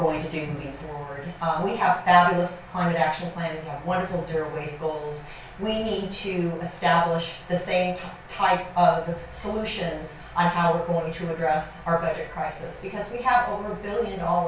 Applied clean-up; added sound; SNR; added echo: none; none; none; reverberation time 0.3 s.